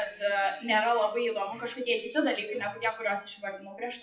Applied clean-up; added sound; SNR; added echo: classical method WPE with log-MMSE.